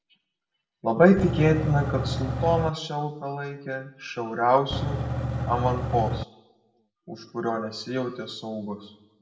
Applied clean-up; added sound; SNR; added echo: none; Engine / Truck / Car; 2 dB; reverberation time 0.6 s.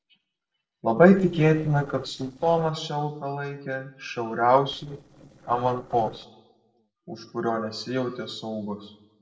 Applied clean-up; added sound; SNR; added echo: neural separator model SepFormer DNS4.